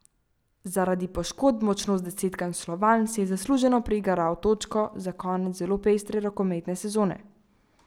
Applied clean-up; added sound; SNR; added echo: none; none; none; none.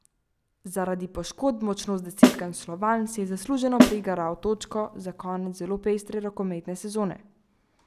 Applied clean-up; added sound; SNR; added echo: none; Snare drum; -4 dB; none.